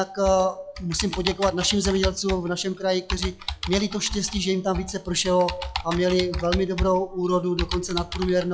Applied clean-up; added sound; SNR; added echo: classical method log-MMSE.